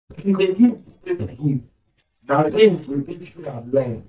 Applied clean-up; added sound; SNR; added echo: neural mask model DeepFilterNet 3.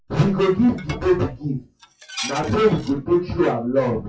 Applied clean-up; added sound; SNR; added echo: classical method WPE with log-MMSE.